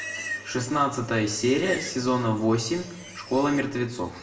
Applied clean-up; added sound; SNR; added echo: none; Livestock, farm animals, working animals; 14 dB; reverberation time 0.8 s.